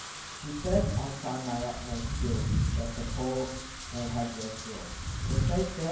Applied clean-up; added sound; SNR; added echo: none; Wind / Rain; -2 dB; reverberation time 0.9 s.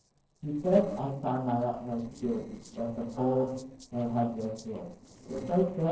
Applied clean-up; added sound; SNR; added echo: neural separator model SepFormer DNS4.